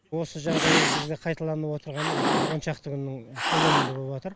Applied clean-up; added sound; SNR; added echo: none; Cat; -3 dB; none.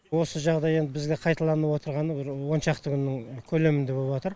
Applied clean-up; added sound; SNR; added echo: none; none; none; none.